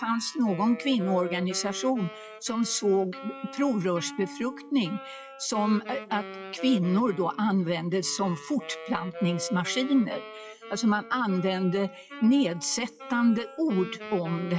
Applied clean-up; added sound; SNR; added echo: classical method WPE with log-MMSE.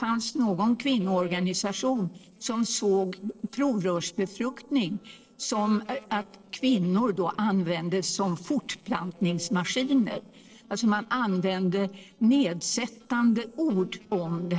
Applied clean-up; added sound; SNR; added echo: neural separator model SepFormer DNS4.